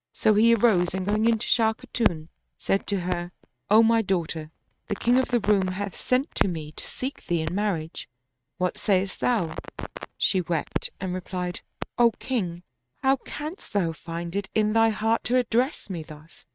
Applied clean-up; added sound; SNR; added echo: neural mask model RNNoise.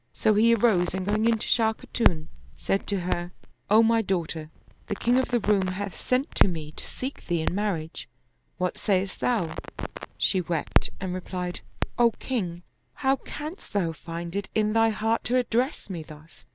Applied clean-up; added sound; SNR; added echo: none; Crackle; 2 dB; none.